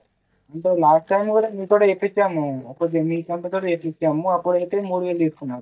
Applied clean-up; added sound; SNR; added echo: neural mask model DeepFilterNet 3.